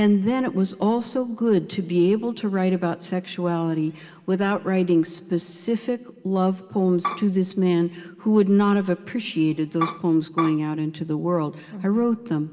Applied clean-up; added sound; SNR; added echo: none; Bowed string instrument; 7 dB; reverberation time 2.3 s.